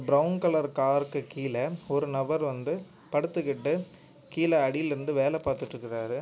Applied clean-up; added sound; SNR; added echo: none; none; none; none.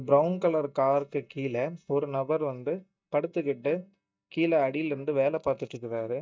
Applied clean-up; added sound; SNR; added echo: neural mask model DeepFilterNet 3.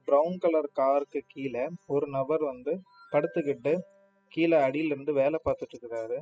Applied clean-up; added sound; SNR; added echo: classical method spectral subtraction.